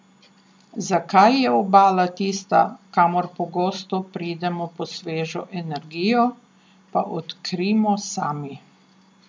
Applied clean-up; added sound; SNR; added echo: none; none; none; none.